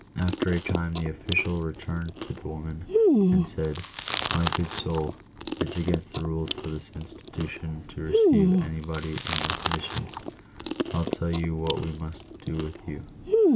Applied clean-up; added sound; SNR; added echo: none; Chewing, mastication; -3 dB; none.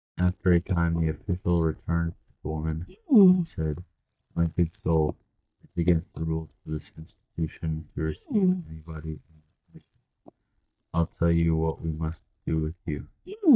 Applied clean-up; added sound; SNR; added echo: neural mask model DeepFilterNet 3.